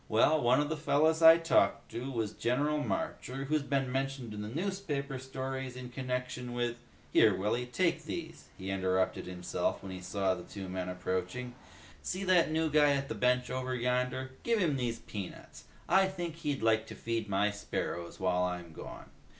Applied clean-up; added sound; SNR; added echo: none; none; none; none.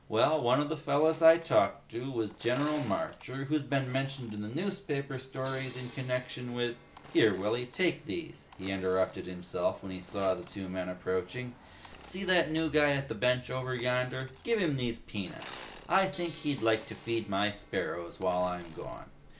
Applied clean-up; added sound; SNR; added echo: none; Sawing / Engine + Gong; 18 dB; none.